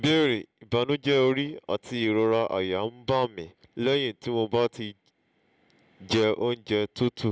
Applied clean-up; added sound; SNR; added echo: none; none; none; none.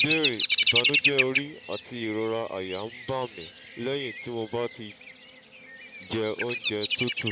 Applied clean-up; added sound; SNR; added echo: none; Bird vocalization, bird call, bird song; -4 dB; none.